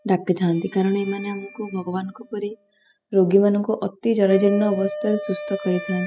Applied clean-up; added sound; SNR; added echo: classical method spectral subtraction.